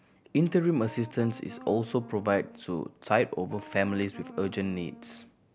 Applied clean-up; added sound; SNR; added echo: none; Wind instrument, woodwind instrument; 18 dB; none.